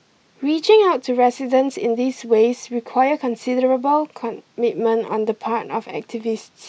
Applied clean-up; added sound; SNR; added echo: none; none; none; none.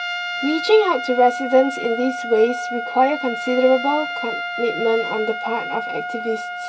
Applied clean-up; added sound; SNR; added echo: none; Trumpet; 7 dB; reverberation time 0.2 s.